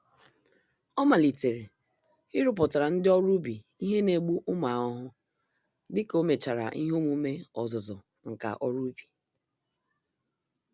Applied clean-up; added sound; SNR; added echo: none; none; none; none.